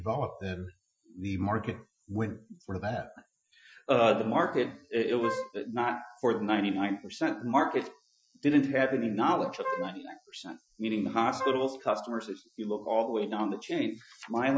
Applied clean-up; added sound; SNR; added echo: classical method Wiener filter.